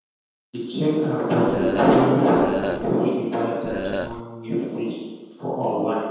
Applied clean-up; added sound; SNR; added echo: none; Burping, eructation; 6 dB; reverberation time 1.2 s.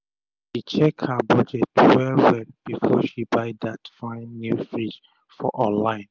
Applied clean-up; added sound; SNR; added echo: none; none; none; none.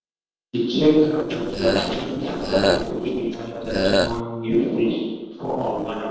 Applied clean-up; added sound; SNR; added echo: neural separator model SepFormer DNS4.